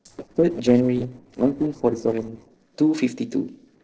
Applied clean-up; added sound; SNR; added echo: neural separator model SepFormer DNS4.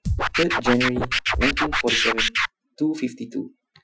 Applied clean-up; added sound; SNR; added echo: classical method Wiener filter.